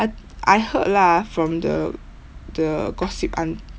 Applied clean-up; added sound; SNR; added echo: none; none; none; none.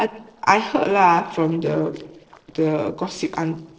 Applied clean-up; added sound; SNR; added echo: neural separator model SepFormer DNS4.